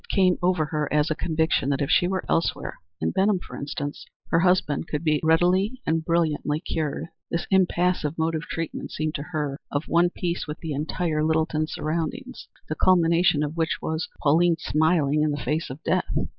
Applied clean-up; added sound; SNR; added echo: neural mask model Resemble Enhance denoiser.